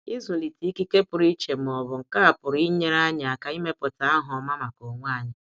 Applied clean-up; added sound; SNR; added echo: none; none; none; none.